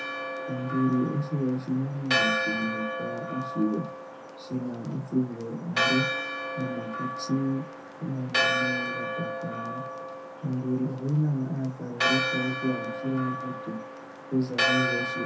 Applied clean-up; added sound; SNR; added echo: none; Church bell; 1 dB; reverberation time 0.3 s.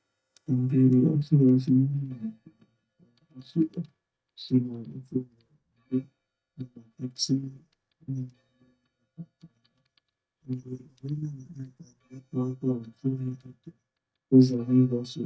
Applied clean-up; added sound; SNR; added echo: neural mask model DeepFilterNet 3.